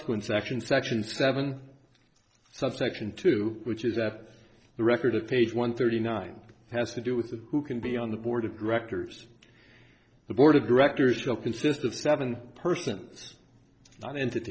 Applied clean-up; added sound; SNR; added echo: neural separator model SepFormer DNS4.